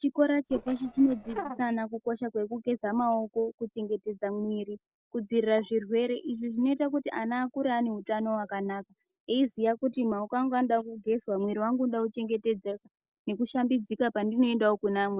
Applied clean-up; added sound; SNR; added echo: neural separator model SepFormer DNS4.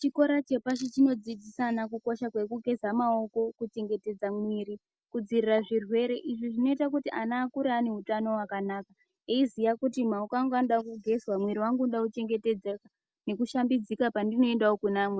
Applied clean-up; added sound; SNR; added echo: none; none; none; none.